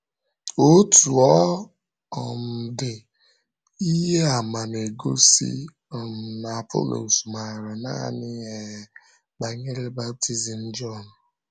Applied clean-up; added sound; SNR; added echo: none; none; none; none.